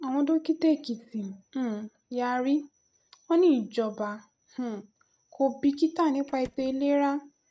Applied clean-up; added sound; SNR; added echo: neural mask model RNNoise.